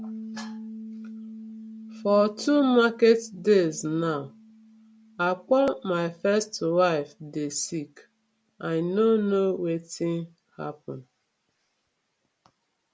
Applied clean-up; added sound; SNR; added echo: none; Piano; 19 dB; none.